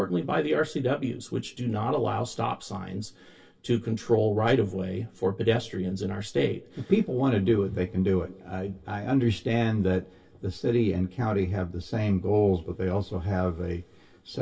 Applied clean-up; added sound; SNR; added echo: none; none; none; reverberation time 0.1 s.